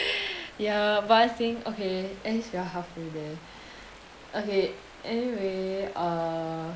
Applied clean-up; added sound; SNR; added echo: none; Stream; 20 dB; none.